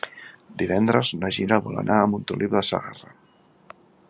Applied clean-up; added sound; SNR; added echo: none; none; none; none.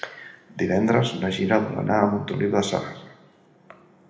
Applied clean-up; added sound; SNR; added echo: none; none; none; reverberation time 0.8 s.